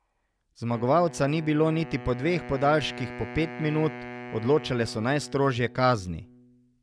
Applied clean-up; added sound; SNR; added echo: none; Wind instrument, woodwind instrument; 15 dB; none.